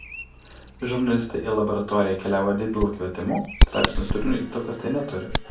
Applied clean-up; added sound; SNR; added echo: none; Bird vocalization, bird call, bird song; 1 dB; reverberation time 0.3 s.